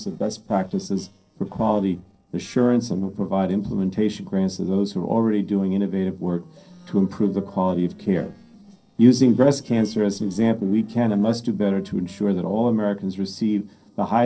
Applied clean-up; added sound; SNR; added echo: neural separator model SepFormer DNS4.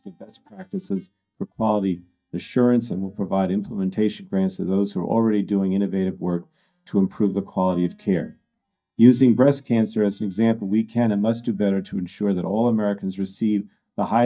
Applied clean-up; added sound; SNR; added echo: neural mask model DeepFilterNet 3.